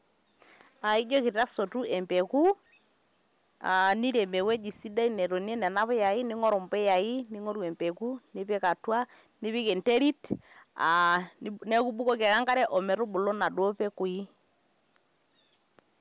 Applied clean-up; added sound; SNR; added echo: none; none; none; none.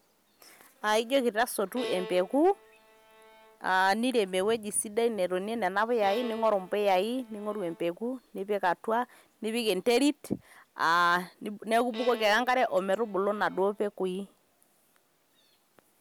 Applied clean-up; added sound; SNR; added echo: none; Bowed string instrument; 17 dB; none.